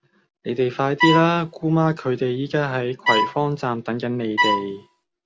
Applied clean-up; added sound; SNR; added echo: none; Bowed string instrument; 1 dB; none.